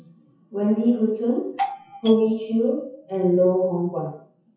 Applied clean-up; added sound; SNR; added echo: classical method WPE with log-MMSE.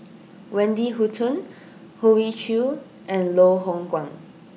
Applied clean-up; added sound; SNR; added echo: none; none; none; none.